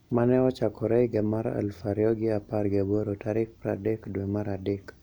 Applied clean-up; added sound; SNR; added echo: none; none; none; none.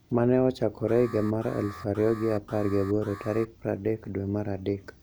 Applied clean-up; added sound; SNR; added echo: none; Alarm; 18 dB; none.